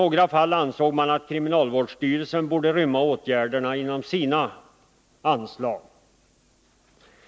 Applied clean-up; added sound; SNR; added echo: none; none; none; none.